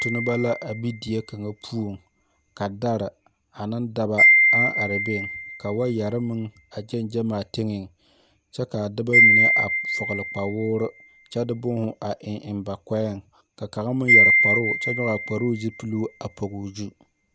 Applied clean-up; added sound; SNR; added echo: none; Wind chime; -3 dB; none.